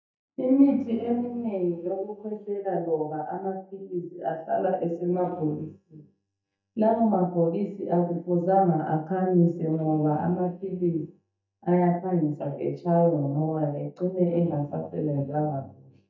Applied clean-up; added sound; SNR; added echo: neural mask model DeepFilterNet 3.